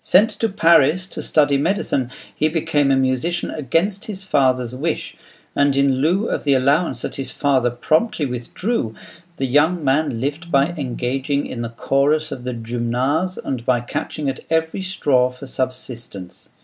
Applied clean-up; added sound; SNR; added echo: none; none; none; none.